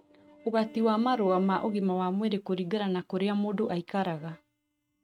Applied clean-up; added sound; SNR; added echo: neural mask model RNNoise.